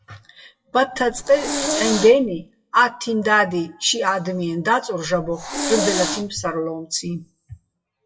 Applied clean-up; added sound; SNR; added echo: classical method WPE with log-MMSE.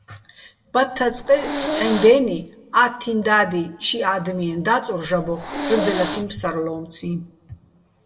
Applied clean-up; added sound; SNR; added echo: none; Hiss; 5 dB; reverberation time 0.5 s.